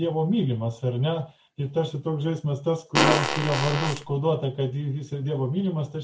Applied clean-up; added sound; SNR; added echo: none; Fart; -1 dB; none.